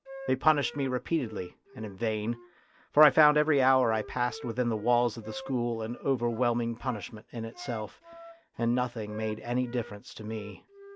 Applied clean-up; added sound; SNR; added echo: none; Wind instrument, woodwind instrument; 19 dB; none.